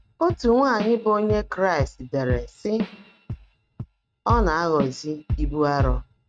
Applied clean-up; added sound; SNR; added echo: neural mask model RNNoise.